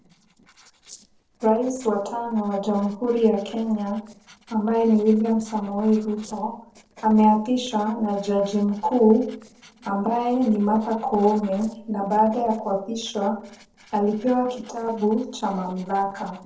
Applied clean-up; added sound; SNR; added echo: neural separator model SepFormer DNS4.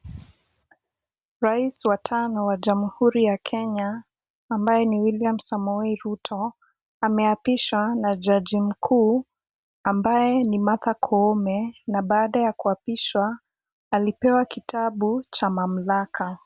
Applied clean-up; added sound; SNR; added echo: none; none; none; none.